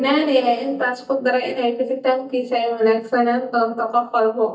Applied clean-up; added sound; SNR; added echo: neural mask model DeepFilterNet 3.